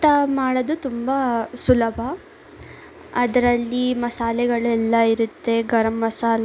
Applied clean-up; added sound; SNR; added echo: none; none; none; none.